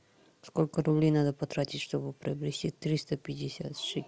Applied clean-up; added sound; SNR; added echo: none; none; none; none.